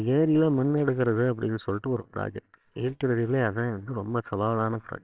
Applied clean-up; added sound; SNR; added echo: neural separator model SepFormer WHAMR!.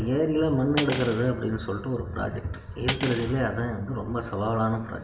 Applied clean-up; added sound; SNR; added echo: none; Cutlery, silverware; 11 dB; reverberation time 1.2 s.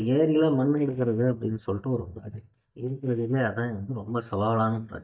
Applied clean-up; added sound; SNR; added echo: neural mask model DeepFilterNet 3.